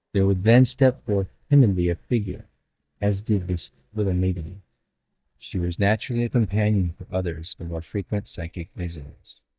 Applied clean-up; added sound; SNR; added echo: neural mask model DeepFilterNet 3.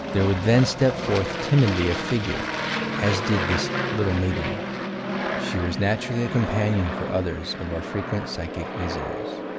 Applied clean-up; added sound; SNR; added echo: none; Aircraft; 4 dB; none.